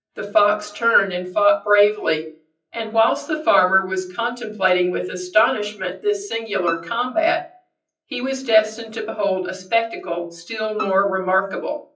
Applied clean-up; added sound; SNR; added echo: classical method WPE with log-MMSE.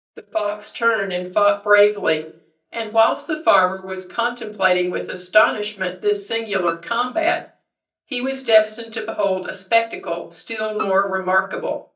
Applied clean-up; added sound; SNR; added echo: neural mask model DeepFilterNet 3.